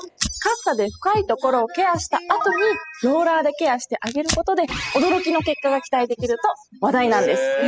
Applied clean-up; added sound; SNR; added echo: classical method spectral subtraction.